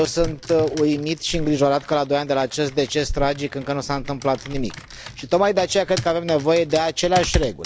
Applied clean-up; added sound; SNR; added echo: none; Computer keyboard; 16 dB; none.